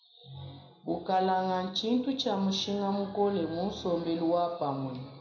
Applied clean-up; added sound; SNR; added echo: none; none; none; reverberation time 0.5 s.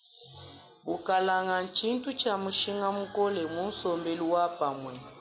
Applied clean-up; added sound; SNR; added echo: none; none; none; none.